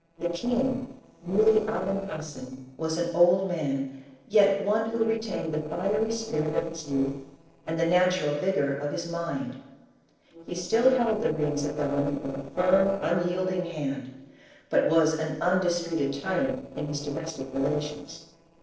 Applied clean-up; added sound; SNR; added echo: neural separator model SepFormer DNS4.